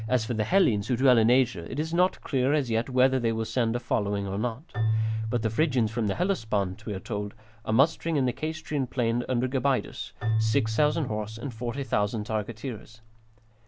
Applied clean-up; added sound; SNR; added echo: none; Keyboard (musical); 8 dB; none.